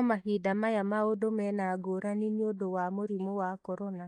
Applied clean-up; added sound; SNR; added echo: neural mask model DeepFilterNet 3.